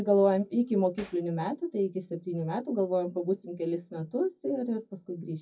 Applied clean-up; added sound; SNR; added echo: classical method WPE with log-MMSE.